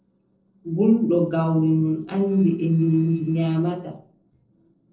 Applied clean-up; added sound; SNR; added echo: neural separator model SepFormer DNS4.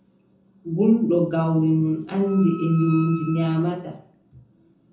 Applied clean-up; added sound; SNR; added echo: none; Wind instrument, woodwind instrument; 19 dB; reverberation time 0.6 s.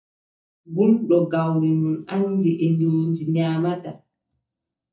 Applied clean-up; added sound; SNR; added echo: neural mask model DeepFilterNet 3.